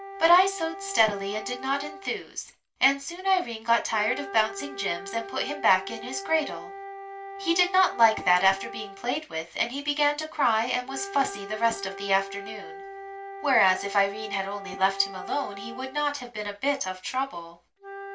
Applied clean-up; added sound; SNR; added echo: none; Wind instrument, woodwind instrument; 13 dB; reverberation time 0.2 s.